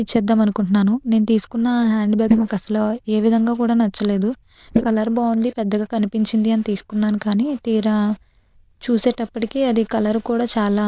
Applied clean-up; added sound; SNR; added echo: neural diffusion model UNIVERSE++.